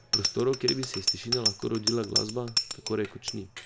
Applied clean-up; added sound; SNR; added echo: none; Bicycle bell; -1 dB; none.